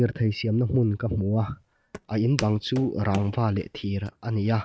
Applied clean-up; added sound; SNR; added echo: neural mask model RNNoise.